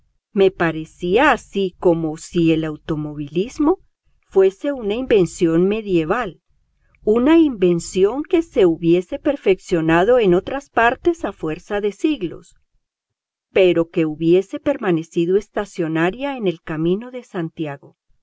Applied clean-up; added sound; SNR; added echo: none; none; none; none.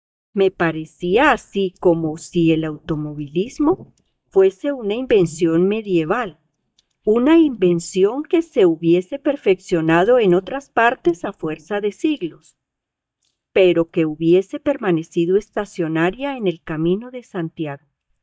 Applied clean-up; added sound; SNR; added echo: neural mask model DeepFilterNet 3.